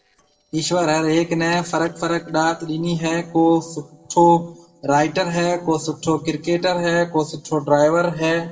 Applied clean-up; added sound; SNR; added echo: neural separator model SepFormer DNS4.